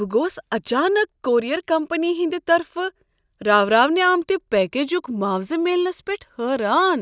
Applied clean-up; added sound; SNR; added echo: none; none; none; none.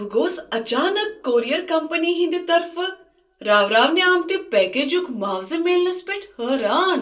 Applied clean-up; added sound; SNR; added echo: none; none; none; reverberation time 0.2 s.